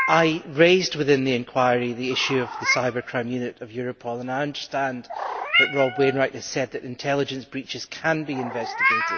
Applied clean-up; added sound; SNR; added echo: none; Meow; 6 dB; none.